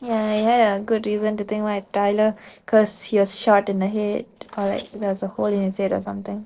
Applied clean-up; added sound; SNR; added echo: neural separator model SepFormer DNS4.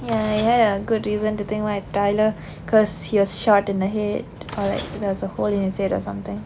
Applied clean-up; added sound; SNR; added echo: none; Sliding door / Train; 18 dB; none.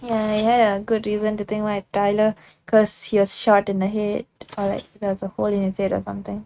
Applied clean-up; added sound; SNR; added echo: neural mask model RNNoise.